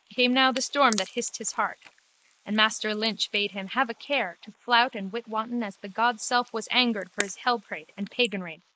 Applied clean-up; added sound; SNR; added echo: neural mask model Resemble Enhance denoiser.